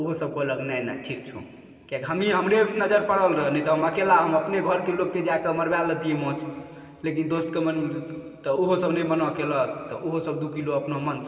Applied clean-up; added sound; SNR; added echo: none; none; none; reverberation time 2.9 s.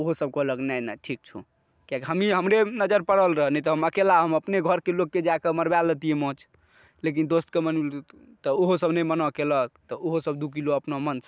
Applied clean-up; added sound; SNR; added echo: none; none; none; none.